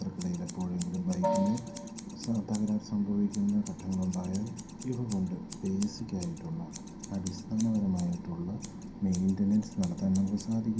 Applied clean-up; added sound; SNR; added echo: none; Scissors; 19 dB; reverberation time 0.3 s.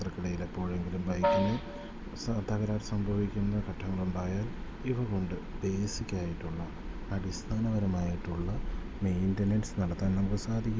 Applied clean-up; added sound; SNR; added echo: none; none; none; none.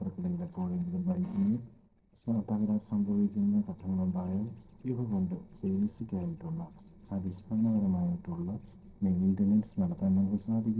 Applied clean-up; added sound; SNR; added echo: neural separator model SepFormer DNS4.